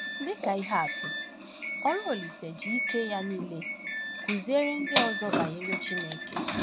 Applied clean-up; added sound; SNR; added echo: none; Doorbell; 0 dB; none.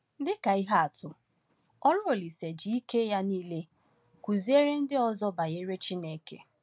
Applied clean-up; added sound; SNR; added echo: none; none; none; none.